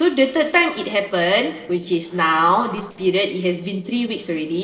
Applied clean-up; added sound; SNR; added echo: neural separator model SepFormer DNS4.